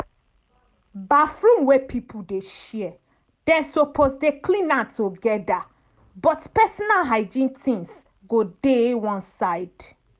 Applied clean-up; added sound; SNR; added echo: none; none; none; none.